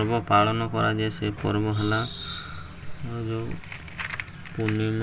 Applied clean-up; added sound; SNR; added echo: none; none; none; none.